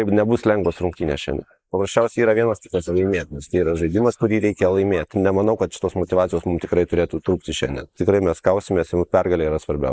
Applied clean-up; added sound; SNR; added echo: neural mask model Resemble Enhance denoiser.